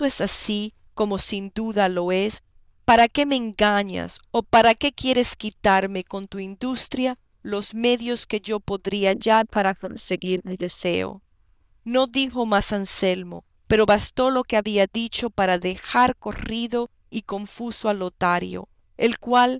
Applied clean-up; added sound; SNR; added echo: neural diffusion model UNIVERSE++.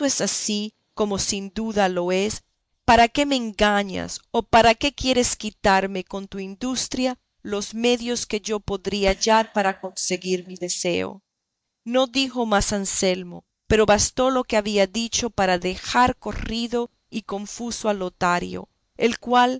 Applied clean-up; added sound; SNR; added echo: neural mask model DeepFilterNet 3.